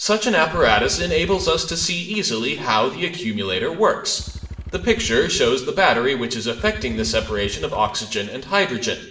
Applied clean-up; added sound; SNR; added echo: none; Motorcycle / Engine; 14 dB; reverberation time 0.7 s.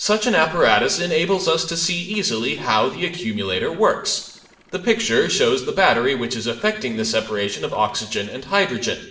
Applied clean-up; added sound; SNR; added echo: neural separator model SepFormer DNS4.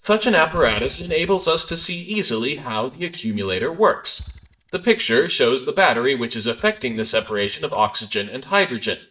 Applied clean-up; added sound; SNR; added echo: neural mask model DeepFilterNet 3.